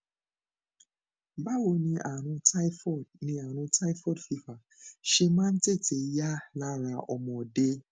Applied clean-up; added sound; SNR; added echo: none; none; none; none.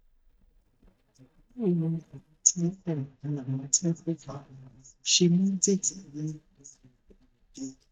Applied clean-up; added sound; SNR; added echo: neural mask model DeepFilterNet 3.